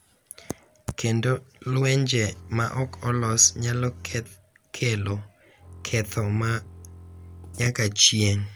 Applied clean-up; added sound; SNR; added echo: none; Bowed string instrument; 19 dB; none.